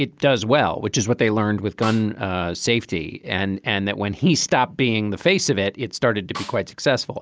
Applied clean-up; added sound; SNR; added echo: none; Snare drum; 15 dB; none.